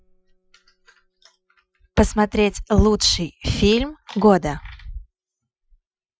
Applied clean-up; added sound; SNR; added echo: classical method Wiener filter.